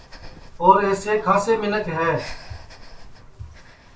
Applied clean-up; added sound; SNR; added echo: none; Breathing; 17 dB; reverberation time 0.2 s.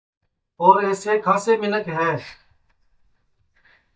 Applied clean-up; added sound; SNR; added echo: neural mask model DeepFilterNet 3.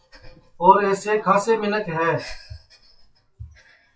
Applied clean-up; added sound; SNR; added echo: classical method WPE with log-MMSE.